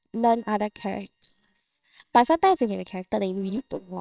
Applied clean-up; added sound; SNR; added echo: neural separator model SepFormer WHAMR!.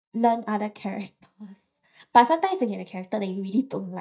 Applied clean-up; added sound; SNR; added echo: neural mask model DeepFilterNet 3.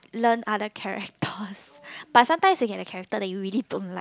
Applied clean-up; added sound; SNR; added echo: none; none; none; none.